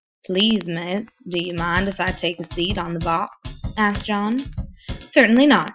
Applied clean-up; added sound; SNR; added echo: classical method Wiener filter.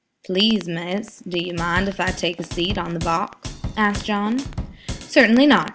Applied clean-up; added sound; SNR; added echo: none; Drum / Drum kit; 11 dB; none.